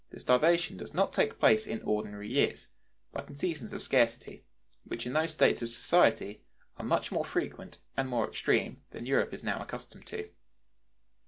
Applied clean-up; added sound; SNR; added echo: none; none; none; none.